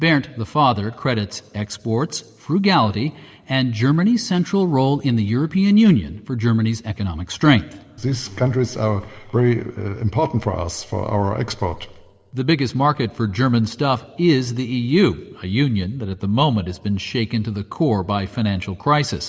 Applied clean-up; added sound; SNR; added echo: none; none; none; reverberation time 0.8 s.